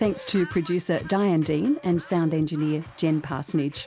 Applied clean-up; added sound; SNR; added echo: none; none; none; none.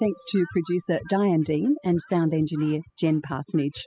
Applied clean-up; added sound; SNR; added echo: classical method spectral subtraction.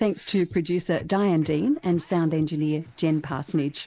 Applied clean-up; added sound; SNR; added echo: neural mask model Resemble Enhance denoiser.